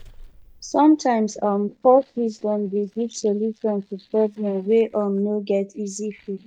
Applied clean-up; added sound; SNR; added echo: neural mask model DeepFilterNet 3.